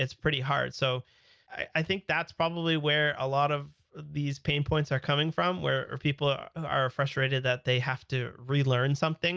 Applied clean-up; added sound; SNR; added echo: none; none; none; none.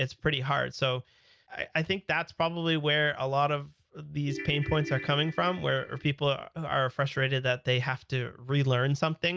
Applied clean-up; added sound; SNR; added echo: none; Ringtone / Keyboard (musical); 12 dB; none.